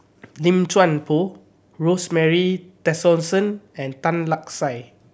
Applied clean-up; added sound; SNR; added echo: none; none; none; none.